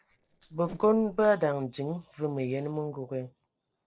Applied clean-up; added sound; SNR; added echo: neural separator model SepFormer DNS4.